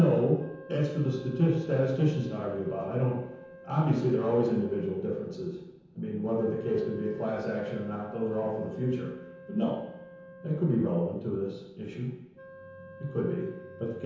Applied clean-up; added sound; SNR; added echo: none; Wind instrument, woodwind instrument; 20 dB; reverberation time 0.9 s.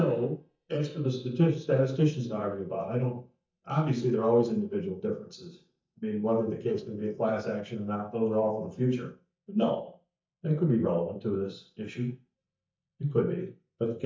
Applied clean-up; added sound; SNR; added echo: neural mask model DeepFilterNet 3.